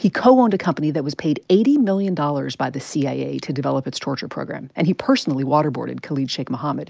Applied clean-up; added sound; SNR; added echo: none; none; none; none.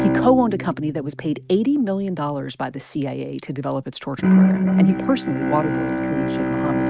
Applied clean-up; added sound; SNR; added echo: neural mask model RNNoise.